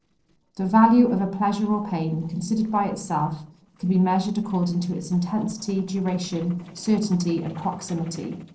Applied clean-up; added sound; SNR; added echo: neural separator model SepFormer DNS4.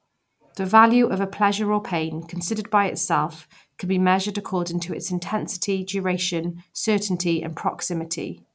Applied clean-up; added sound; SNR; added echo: none; none; none; none.